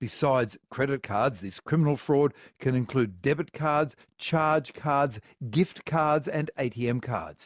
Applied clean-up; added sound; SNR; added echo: none; none; none; none.